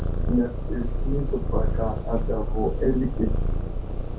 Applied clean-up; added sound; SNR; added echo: none; Purr; -4 dB; reverberation time 0.3 s.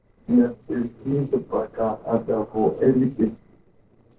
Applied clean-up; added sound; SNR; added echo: neural separator model SepFormer DNS4.